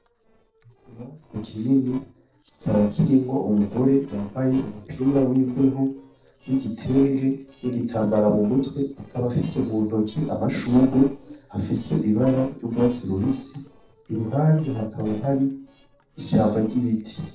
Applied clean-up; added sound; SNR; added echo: neural separator model SepFormer DNS4.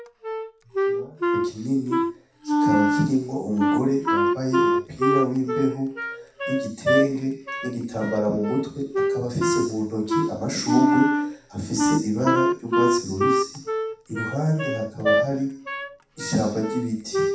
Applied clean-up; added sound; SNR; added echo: none; Wind instrument, woodwind instrument; -2 dB; reverberation time 0.7 s.